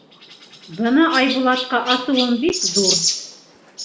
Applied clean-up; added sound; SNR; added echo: none; Chirp, tweet; 5 dB; none.